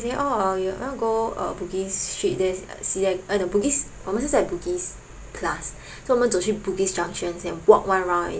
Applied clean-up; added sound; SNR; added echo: none; none; none; none.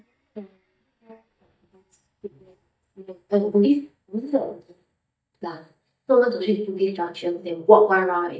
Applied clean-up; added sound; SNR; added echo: neural mask model DeepFilterNet 3.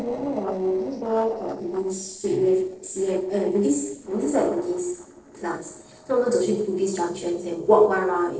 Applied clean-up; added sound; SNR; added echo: neural separator model SepFormer DNS4.